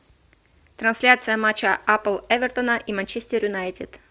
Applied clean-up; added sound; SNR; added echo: none; none; none; none.